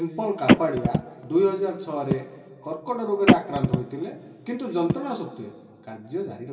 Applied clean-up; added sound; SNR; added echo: none; Telephone; -3 dB; reverberation time 2.2 s.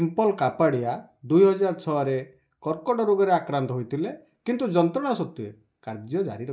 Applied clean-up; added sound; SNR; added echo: none; none; none; none.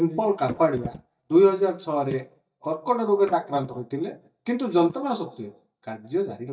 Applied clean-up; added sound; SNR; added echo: neural mask model DeepFilterNet 3.